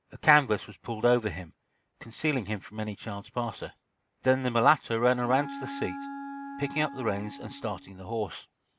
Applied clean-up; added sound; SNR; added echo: none; Wind instrument, woodwind instrument; 11 dB; none.